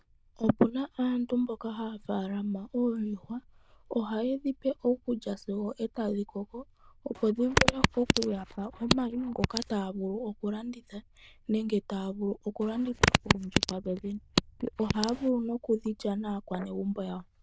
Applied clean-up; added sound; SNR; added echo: neural diffusion model UNIVERSE++.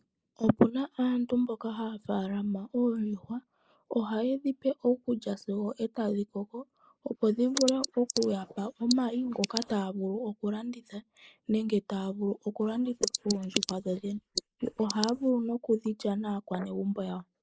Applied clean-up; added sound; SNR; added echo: neural mask model Resemble Enhance denoiser.